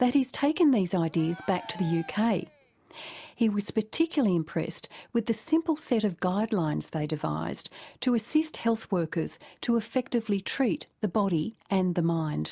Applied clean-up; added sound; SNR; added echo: none; Cheering; 19 dB; none.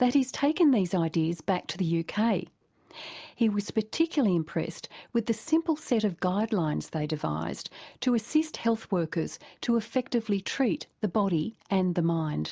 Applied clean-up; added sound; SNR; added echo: none; none; none; none.